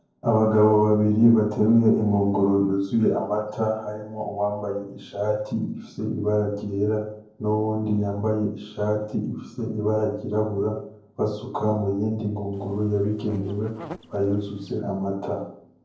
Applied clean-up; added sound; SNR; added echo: neural separator model SepFormer DNS4.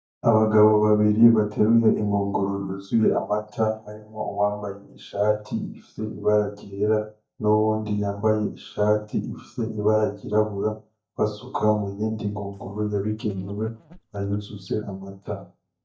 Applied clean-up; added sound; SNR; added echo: neural mask model DeepFilterNet 3.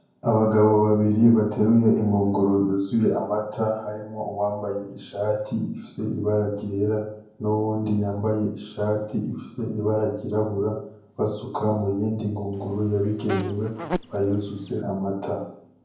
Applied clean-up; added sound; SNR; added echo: none; Insect; 10 dB; reverberation time 0.9 s.